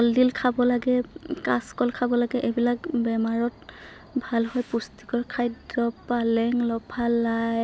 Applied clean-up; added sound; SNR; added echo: none; none; none; none.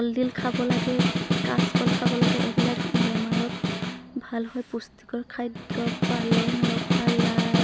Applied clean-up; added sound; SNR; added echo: none; Snare drum; -4 dB; none.